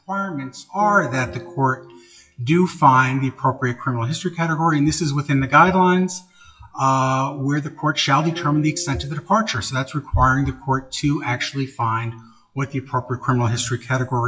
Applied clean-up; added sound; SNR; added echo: classical method WPE with log-MMSE.